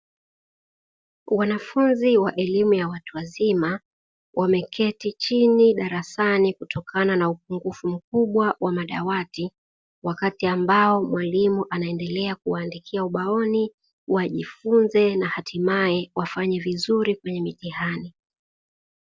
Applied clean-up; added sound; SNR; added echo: none; none; none; none.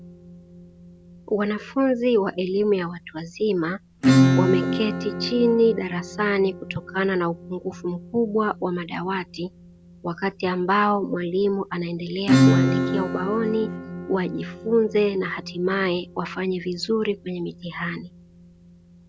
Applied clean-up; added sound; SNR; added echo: none; Acoustic guitar / Strum; 2 dB; none.